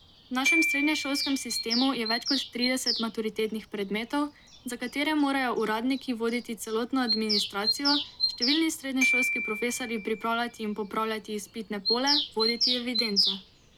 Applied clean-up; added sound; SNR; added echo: none; Glockenspiel + Bird vocalization, bird call, bird song; 2 dB; none.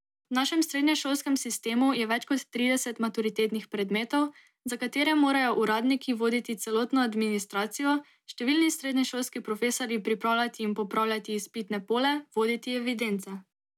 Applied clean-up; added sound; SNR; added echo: none; none; none; none.